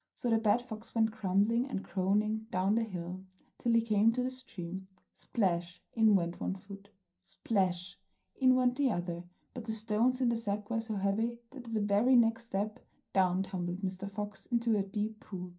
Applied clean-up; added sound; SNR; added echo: none; none; none; reverberation time 0.3 s.